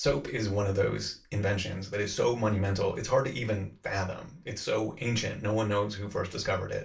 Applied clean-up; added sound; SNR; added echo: none; none; none; reverberation time 0.3 s.